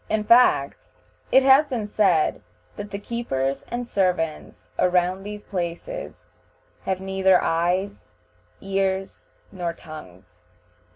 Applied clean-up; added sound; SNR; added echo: none; none; none; none.